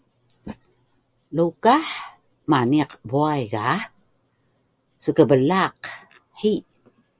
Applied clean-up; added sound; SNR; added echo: none; none; none; none.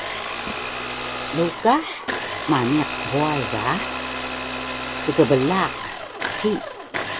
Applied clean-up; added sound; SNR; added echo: none; Domestic sounds, home sounds; 4 dB; none.